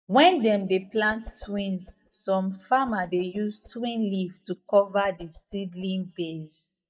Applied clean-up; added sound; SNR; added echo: neural mask model DeepFilterNet 3.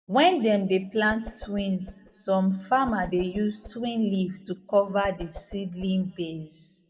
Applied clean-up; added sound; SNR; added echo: none; Whoosh, swoosh, swish; 18 dB; reverberation time 1.2 s.